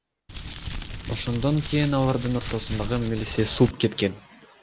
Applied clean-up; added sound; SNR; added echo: none; Crumpling, crinkling; 7 dB; none.